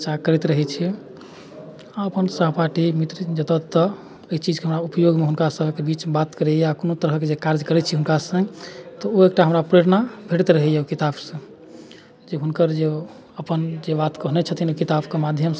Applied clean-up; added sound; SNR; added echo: none; none; none; none.